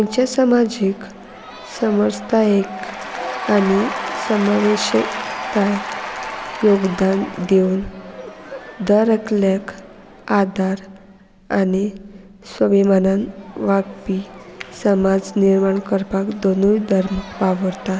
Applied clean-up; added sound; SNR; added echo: none; Applause / Crowd / Cheering; 13 dB; none.